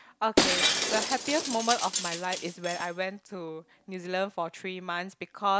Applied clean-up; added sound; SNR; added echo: none; Shatter; -1 dB; none.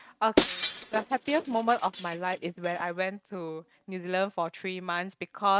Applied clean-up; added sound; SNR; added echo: neural mask model RNNoise.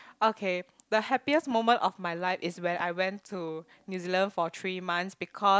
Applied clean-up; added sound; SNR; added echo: none; none; none; none.